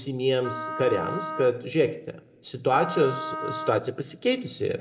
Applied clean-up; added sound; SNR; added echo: none; Wind instrument, woodwind instrument; 9 dB; reverberation time 0.7 s.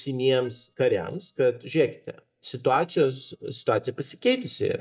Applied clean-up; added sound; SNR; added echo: neural mask model DeepFilterNet 3.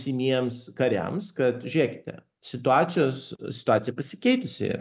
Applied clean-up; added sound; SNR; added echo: none; none; none; none.